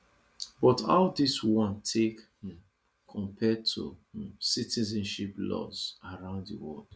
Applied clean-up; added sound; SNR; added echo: none; none; none; none.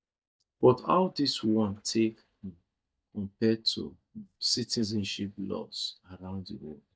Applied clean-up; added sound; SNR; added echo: neural mask model DeepFilterNet 3.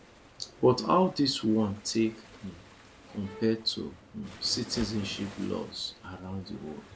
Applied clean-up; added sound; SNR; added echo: none; Bowed string instrument + Waves, surf; 18 dB; none.